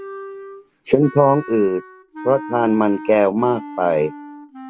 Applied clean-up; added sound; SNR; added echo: none; Wind instrument, woodwind instrument; 15 dB; none.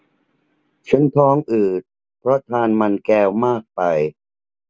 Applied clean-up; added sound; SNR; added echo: none; none; none; none.